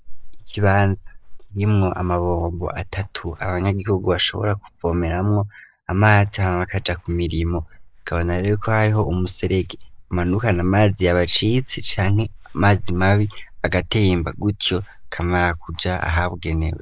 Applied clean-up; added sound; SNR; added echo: neural mask model DeepFilterNet 3.